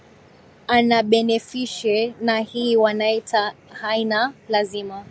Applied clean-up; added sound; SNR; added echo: none; none; none; none.